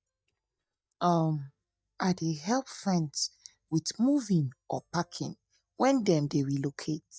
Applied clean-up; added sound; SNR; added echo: neural mask model DeepFilterNet 3.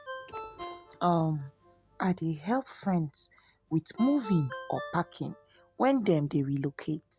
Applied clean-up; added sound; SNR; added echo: none; Ringtone; 16 dB; none.